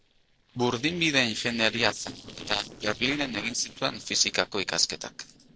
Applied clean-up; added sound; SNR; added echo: neural separator model SepFormer DNS4.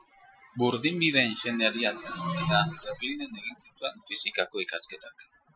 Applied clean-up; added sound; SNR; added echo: classical method Wiener filter.